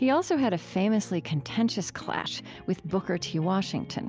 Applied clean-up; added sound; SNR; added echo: none; none; none; none.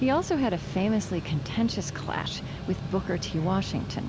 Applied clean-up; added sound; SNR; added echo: none; Mechanical fan; 7 dB; none.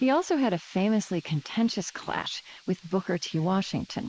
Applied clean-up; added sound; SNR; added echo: neural mask model Resemble Enhance denoiser.